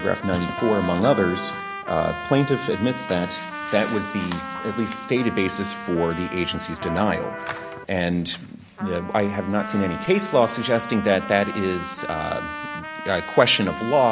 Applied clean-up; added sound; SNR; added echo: none; Trumpet + Electric guitar; 9 dB; none.